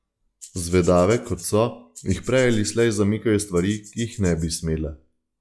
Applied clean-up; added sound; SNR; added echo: classical method log-MMSE.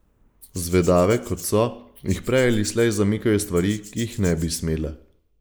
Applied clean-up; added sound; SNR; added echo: neural mask model Resemble Enhance denoiser.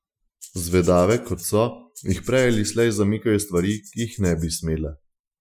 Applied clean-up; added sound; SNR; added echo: classical method Wiener filter.